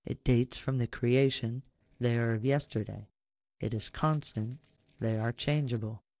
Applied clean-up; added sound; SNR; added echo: neural separator model SepFormer DNS4.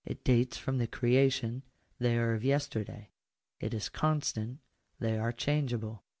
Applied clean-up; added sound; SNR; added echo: none; none; none; none.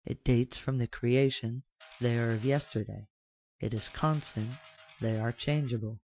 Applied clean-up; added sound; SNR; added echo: classical method Wiener filter.